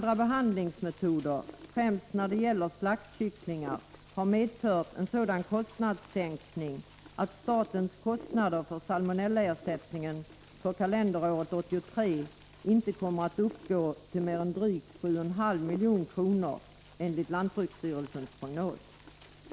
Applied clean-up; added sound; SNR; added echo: none; Wind; 19 dB; none.